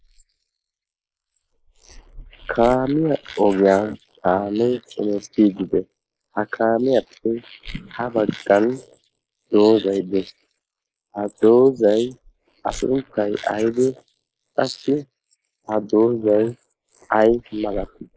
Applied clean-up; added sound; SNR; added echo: neural mask model Resemble Enhance denoiser.